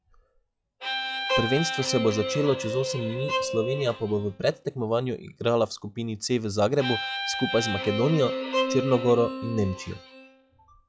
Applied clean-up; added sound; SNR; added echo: classical method log-MMSE.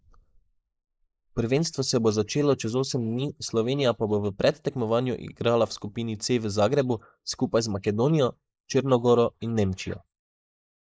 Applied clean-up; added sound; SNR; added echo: neural mask model Resemble Enhance denoiser.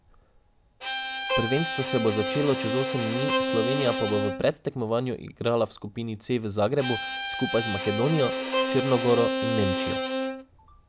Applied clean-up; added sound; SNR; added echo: none; Bowed string instrument + Bowed string instrument; 1 dB; none.